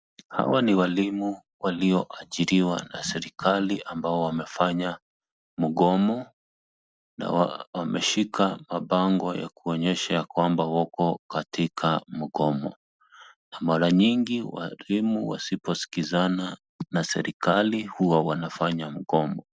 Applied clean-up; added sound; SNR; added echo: none; none; none; none.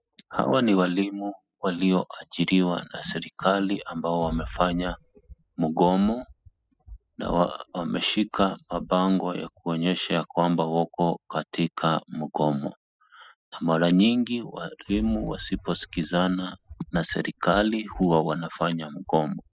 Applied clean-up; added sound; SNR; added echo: classical method spectral subtraction.